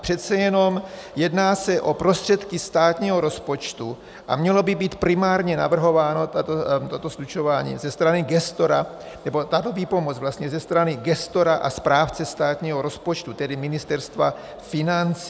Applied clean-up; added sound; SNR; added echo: none; none; none; none.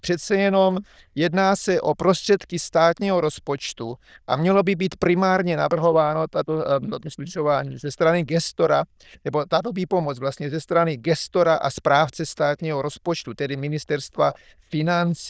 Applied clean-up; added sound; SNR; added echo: neural diffusion model UNIVERSE++.